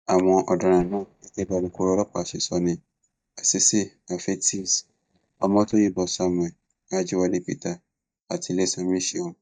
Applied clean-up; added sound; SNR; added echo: neural mask model DeepFilterNet 3.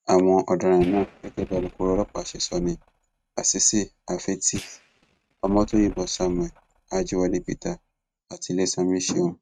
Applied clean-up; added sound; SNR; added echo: neural mask model RNNoise.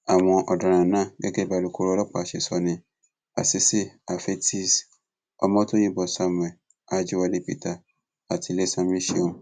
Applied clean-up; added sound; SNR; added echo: none; none; none; none.